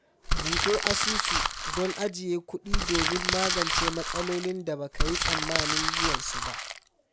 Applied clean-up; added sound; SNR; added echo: none; Crumpling, crinkling; -4 dB; none.